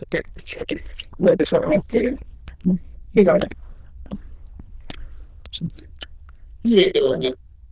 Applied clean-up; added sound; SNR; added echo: neural diffusion model UNIVERSE++.